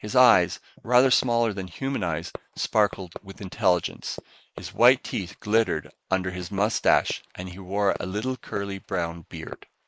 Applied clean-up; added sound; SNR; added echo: neural mask model Resemble Enhance denoiser.